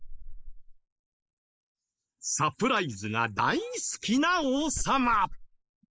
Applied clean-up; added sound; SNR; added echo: neural mask model Resemble Enhance denoiser.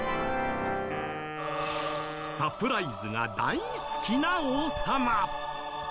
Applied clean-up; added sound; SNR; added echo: none; Dog + Wind instrument, woodwind instrument; 10 dB; none.